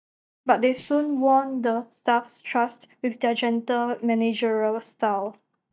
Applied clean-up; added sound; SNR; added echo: neural mask model DeepFilterNet 3.